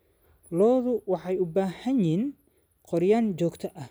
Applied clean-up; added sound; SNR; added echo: none; none; none; none.